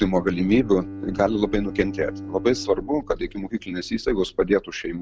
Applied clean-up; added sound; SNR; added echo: none; Bowed string instrument; 14 dB; none.